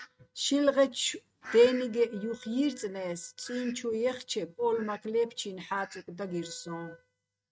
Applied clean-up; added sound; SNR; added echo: neural mask model RNNoise.